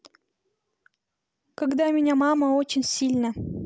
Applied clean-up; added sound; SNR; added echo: none; none; none; none.